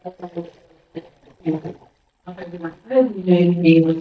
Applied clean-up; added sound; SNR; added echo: neural mask model DeepFilterNet 3.